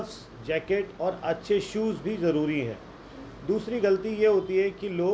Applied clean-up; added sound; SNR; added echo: none; none; none; none.